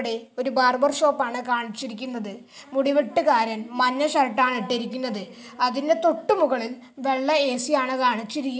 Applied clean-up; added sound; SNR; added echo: none; none; none; none.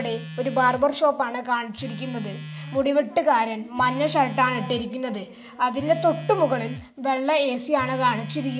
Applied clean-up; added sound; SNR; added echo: none; Telephone; 14 dB; none.